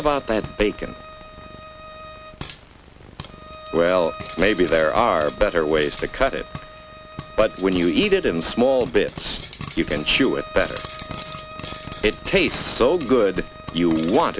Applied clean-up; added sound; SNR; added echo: none; Bowed string instrument + Frying (food); 15 dB; none.